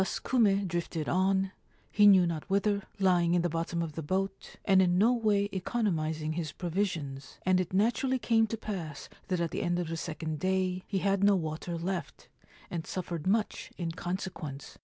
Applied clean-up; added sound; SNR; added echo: none; none; none; none.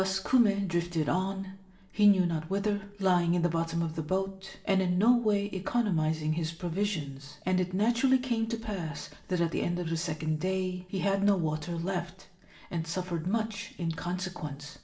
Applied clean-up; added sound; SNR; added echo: none; none; none; reverberation time 0.5 s.